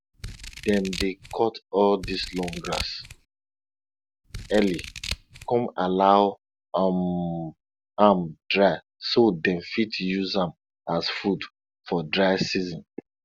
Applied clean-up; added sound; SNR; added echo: none; Scissors; 12 dB; none.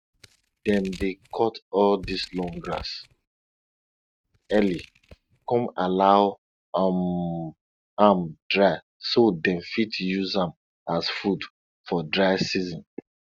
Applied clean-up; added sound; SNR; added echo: neural mask model RNNoise.